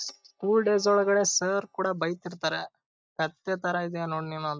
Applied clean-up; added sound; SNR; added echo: neural mask model DeepFilterNet 3.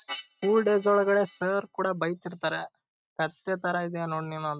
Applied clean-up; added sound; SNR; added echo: neural mask model RNNoise.